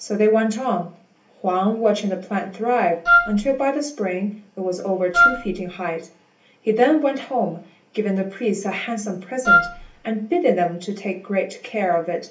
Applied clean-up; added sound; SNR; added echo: none; Wind instrument, woodwind instrument; -4 dB; reverberation time 0.3 s.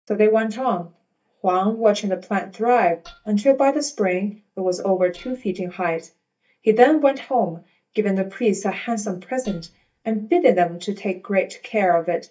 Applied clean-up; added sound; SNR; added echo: neural mask model DeepFilterNet 3.